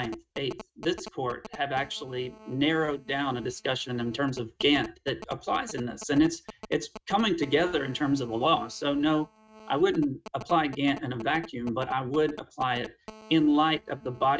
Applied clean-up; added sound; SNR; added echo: neural mask model RNNoise.